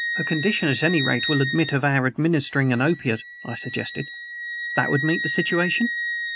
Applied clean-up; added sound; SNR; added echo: none; Wind instrument, woodwind instrument; 6 dB; none.